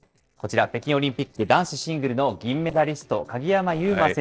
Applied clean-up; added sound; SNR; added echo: neural separator model SepFormer DNS4.